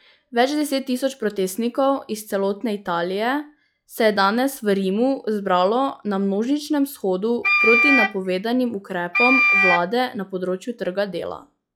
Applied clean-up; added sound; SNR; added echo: classical method log-MMSE.